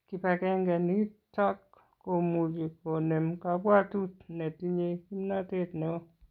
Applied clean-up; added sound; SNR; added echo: none; none; none; none.